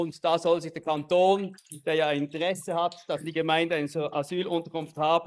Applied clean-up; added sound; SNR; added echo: neural mask model Resemble Enhance denoiser.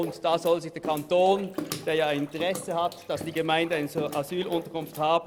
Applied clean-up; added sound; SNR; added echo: none; Bathtub (filling or washing) / Water / Splash, splatter; 13 dB; none.